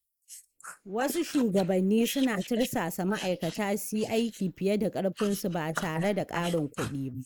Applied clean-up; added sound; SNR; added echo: neural mask model Resemble Enhance denoiser.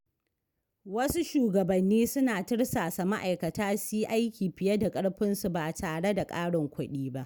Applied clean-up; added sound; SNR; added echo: none; none; none; none.